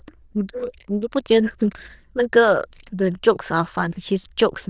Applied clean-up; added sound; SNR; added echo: neural diffusion model UNIVERSE++.